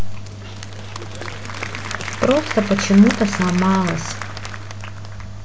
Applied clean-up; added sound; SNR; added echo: none; Applause / Crowd; 10 dB; none.